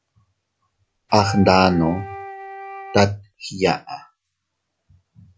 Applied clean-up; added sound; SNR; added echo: none; Wind instrument, woodwind instrument; 13 dB; none.